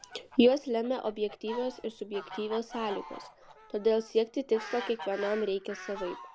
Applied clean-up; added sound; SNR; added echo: none; Fowl; 15 dB; none.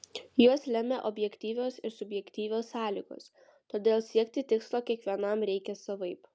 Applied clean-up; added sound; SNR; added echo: none; none; none; none.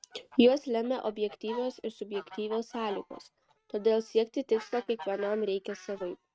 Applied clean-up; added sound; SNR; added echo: neural mask model RNNoise.